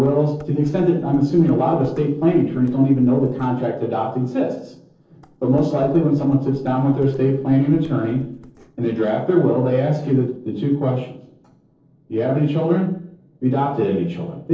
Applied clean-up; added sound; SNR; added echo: neural separator model SepFormer DNS4.